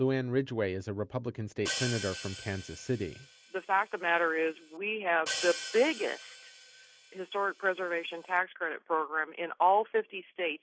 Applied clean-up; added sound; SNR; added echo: none; Hi-hat; 11 dB; none.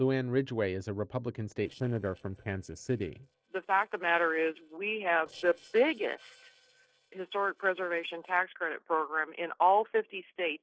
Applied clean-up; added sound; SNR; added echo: neural separator model SepFormer DNS4.